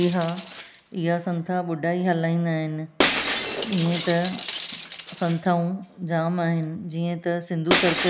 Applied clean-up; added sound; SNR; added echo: none; Shatter; 3 dB; none.